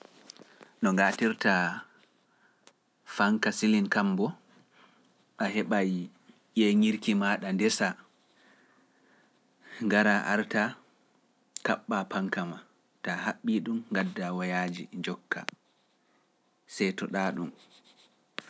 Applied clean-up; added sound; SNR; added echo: none; none; none; none.